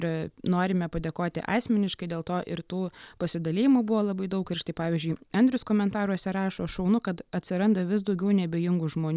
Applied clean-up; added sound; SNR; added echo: none; none; none; none.